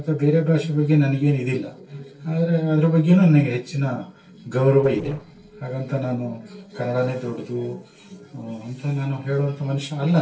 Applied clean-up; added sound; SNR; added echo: neural separator model SepFormer DNS4.